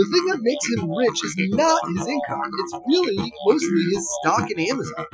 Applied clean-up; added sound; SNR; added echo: classical method Wiener filter.